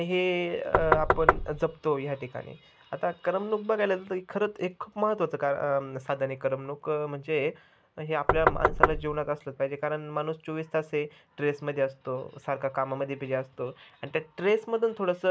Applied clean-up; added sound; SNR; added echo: none; Knock; -4 dB; none.